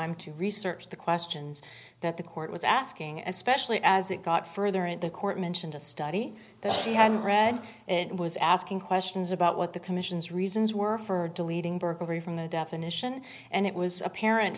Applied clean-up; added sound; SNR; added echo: none; none; none; none.